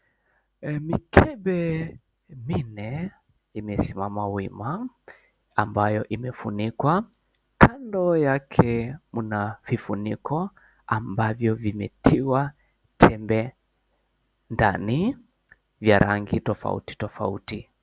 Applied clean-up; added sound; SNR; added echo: none; none; none; none.